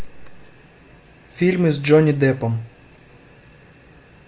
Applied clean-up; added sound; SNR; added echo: none; none; none; none.